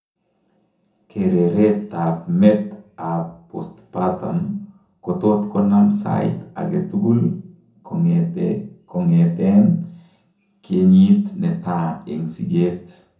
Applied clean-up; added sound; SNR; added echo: none; none; none; reverberation time 0.5 s.